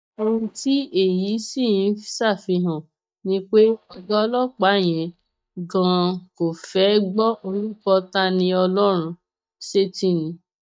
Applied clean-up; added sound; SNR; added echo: neural mask model DeepFilterNet 3.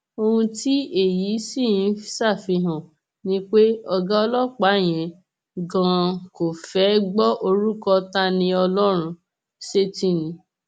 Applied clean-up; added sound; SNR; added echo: none; none; none; none.